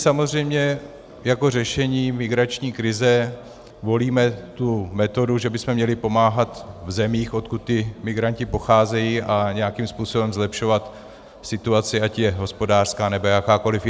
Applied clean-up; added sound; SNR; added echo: none; none; none; none.